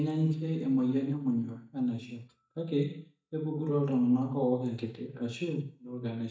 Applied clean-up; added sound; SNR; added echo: neural mask model DeepFilterNet 3.